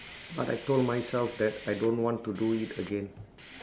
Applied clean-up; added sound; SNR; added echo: none; Hiss; 10 dB; none.